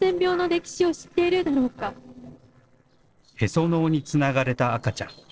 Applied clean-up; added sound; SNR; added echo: neural separator model SepFormer DNS4.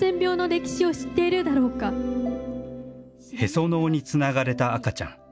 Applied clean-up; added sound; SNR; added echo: none; none; none; none.